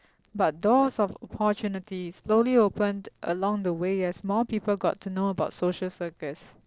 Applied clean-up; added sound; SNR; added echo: neural separator model SepFormer DNS4.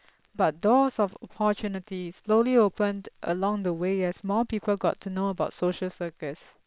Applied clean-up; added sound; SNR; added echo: neural separator model SepFormer WHAM!.